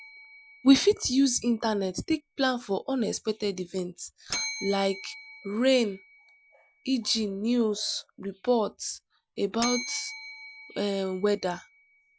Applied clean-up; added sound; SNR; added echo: none; Bell; 15 dB; none.